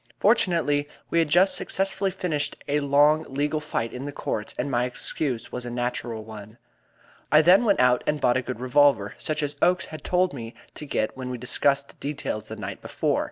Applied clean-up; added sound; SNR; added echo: none; none; none; none.